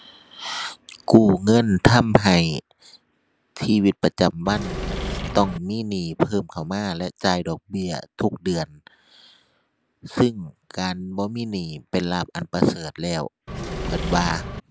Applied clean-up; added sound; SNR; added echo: none; Engine / Mechanisms; 6 dB; none.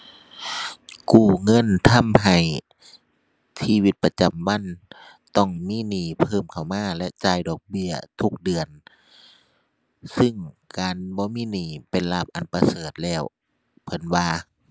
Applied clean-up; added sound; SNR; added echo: none; none; none; none.